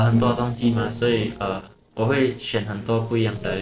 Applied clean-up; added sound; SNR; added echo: neural separator model SepFormer DNS4.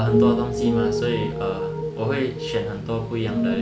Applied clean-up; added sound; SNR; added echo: none; Piano; -2 dB; none.